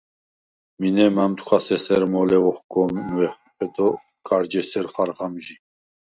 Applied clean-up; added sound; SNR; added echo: neural mask model RNNoise.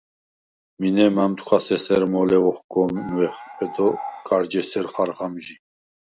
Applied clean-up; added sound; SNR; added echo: none; Animal; 13 dB; none.